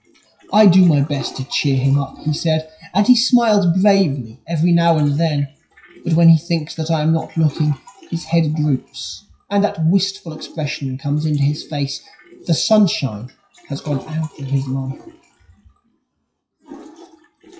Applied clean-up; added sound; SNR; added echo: classical method WPE with log-MMSE.